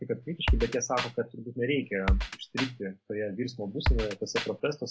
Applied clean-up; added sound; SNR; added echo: none; Drum kit; -2 dB; none.